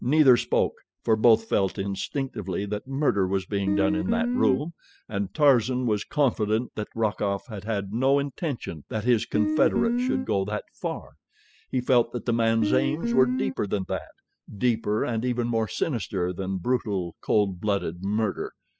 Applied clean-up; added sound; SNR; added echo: classical method spectral subtraction.